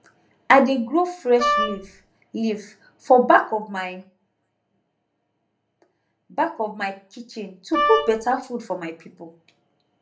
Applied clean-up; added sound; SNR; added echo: none; Wind instrument, woodwind instrument; 0 dB; reverberation time 0.3 s.